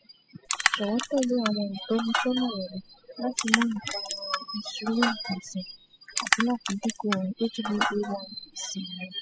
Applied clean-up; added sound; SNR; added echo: classical method spectral subtraction.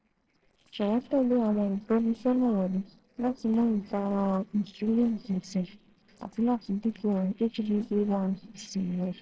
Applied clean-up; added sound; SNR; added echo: neural separator model SepFormer DNS4.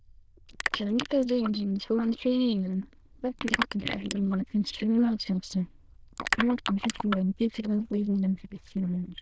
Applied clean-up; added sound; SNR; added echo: neural diffusion model UNIVERSE++.